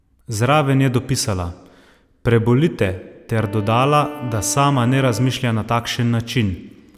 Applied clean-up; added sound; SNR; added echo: none; Wind instrument, woodwind instrument; 16 dB; none.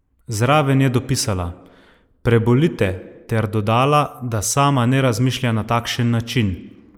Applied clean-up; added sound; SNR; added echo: neural mask model Resemble Enhance denoiser.